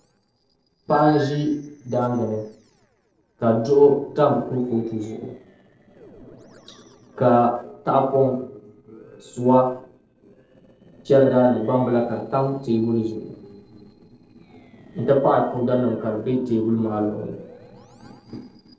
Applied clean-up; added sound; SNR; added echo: neural separator model SepFormer DNS4.